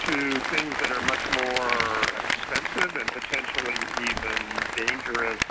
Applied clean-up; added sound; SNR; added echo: none; Applause; -2 dB; none.